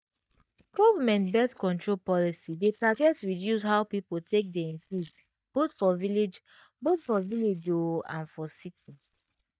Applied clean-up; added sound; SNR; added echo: neural mask model DeepFilterNet 3.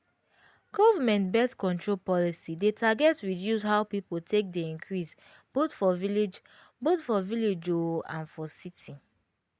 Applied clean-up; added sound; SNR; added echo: none; none; none; none.